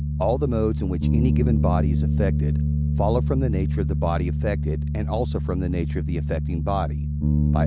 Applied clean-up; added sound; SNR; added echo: none; Bass guitar; -5 dB; none.